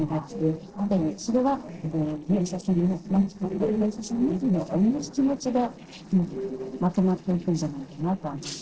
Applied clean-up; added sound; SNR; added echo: neural separator model SepFormer DNS4.